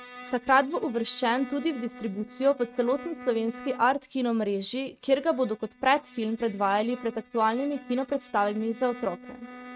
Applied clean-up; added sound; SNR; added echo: neural mask model RNNoise.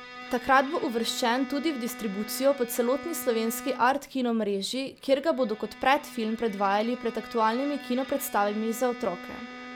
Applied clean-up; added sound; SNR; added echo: none; Bowed string instrument; 15 dB; none.